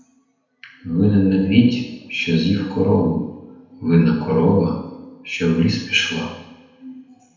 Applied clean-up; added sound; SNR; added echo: none; none; none; reverberation time 0.8 s.